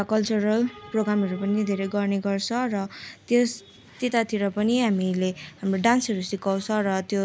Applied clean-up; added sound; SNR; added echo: none; none; none; none.